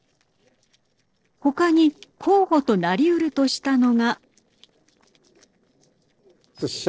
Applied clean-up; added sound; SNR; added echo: neural separator model SepFormer DNS4.